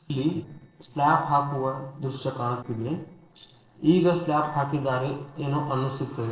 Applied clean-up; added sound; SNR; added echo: neural separator model SepFormer DNS4.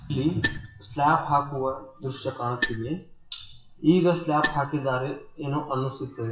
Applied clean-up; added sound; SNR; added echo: classical method WPE with log-MMSE.